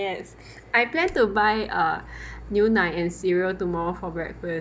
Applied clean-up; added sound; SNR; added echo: none; none; none; none.